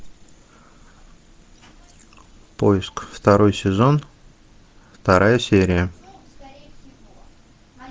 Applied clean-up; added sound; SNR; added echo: none; none; none; none.